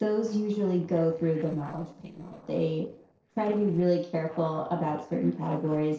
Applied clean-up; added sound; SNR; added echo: neural separator model SepFormer DNS4.